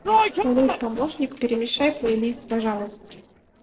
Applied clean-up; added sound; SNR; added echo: neural separator model SepFormer DNS4.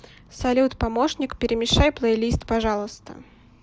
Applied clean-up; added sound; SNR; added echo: none; none; none; none.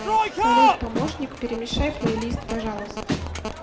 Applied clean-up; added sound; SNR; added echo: none; Crowd; -4 dB; reverberation time 0.9 s.